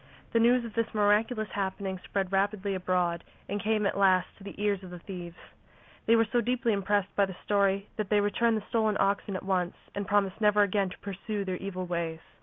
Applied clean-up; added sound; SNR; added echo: none; none; none; none.